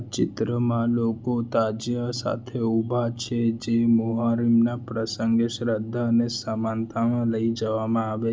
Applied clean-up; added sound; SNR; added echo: none; none; none; none.